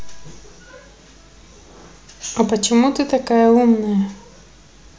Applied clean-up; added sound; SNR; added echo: none; none; none; none.